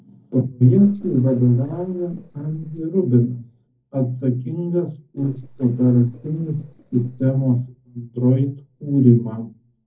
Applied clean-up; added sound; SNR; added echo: neural separator model SepFormer DNS4.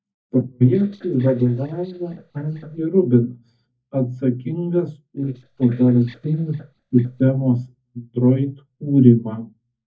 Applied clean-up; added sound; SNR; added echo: neural mask model DeepFilterNet 3.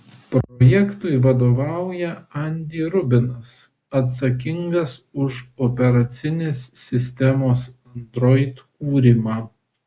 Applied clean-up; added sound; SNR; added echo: none; none; none; none.